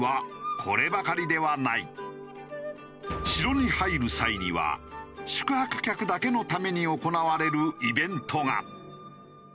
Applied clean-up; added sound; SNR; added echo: none; none; none; none.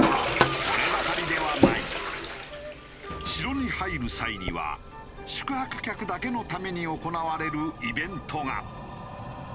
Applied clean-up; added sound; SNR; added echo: none; Toilet flush; -1 dB; none.